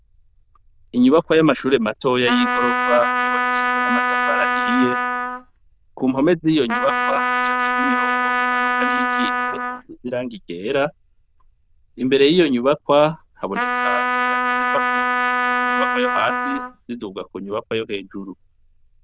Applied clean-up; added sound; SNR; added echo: neural diffusion model UNIVERSE++.